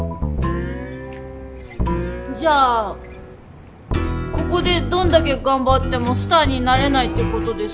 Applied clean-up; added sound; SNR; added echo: none; none; none; none.